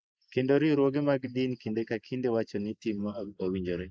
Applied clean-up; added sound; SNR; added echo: neural mask model Resemble Enhance denoiser.